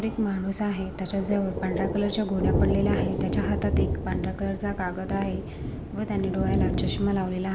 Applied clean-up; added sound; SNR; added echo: none; Thunder; 1 dB; none.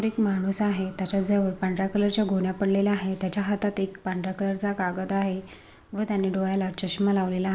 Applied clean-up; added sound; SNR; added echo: none; none; none; none.